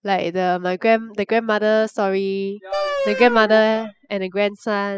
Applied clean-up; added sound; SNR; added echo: classical method spectral subtraction.